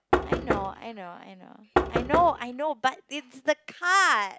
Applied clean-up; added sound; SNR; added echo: none; Knock; 2 dB; none.